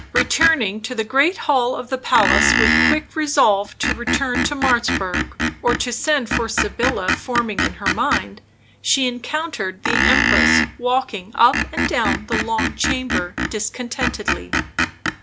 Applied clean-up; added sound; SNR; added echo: none; Screech; 0 dB; none.